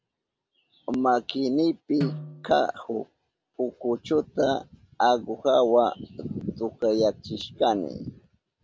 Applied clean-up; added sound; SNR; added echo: none; Snare drum; 12 dB; none.